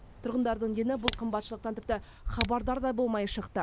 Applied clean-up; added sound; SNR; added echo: none; Tick; 8 dB; none.